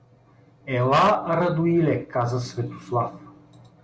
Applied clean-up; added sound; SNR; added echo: none; none; none; none.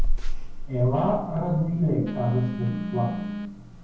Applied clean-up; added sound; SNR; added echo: none; Telephone; 1 dB; reverberation time 0.9 s.